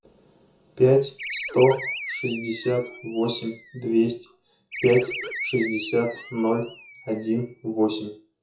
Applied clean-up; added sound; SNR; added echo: classical method WPE with log-MMSE.